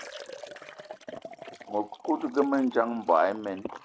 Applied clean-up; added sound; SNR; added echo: neural mask model RNNoise.